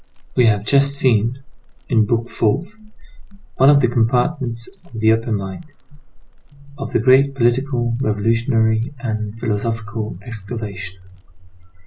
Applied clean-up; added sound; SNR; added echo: none; Crackle; 17 dB; none.